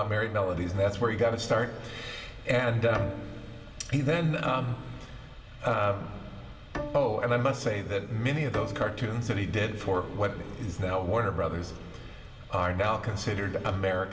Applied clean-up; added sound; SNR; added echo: none; Bowed string instrument; 13 dB; reverberation time 2.3 s.